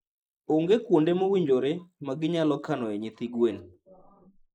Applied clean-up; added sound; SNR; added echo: neural mask model Resemble Enhance denoiser.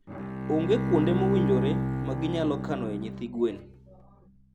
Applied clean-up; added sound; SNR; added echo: none; Bowed string instrument; 1 dB; none.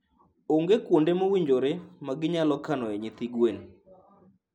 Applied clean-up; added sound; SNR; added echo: none; none; none; none.